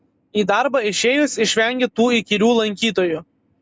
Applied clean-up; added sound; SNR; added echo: none; none; none; none.